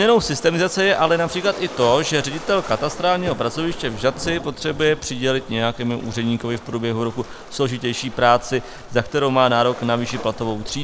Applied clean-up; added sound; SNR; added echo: none; Waves, surf; 14 dB; none.